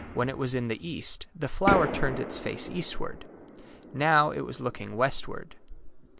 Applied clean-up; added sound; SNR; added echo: none; Fireworks; 7 dB; none.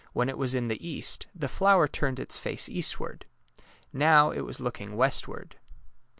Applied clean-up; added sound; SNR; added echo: none; none; none; none.